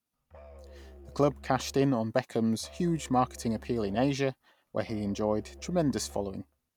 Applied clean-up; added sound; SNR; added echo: none; Musical instrument; 19 dB; none.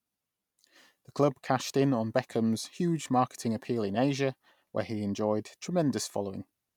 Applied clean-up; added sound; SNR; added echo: none; none; none; none.